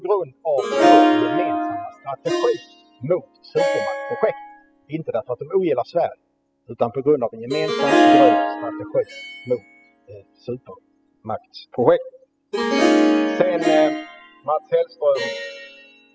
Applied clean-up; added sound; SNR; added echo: classical method spectral subtraction.